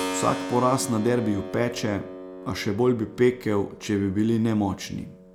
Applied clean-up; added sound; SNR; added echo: none; Keyboard (musical); 11 dB; none.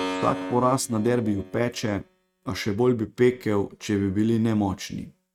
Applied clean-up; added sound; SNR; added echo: neural mask model RNNoise.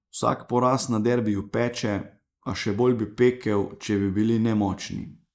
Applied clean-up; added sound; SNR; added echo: neural mask model Resemble Enhance denoiser.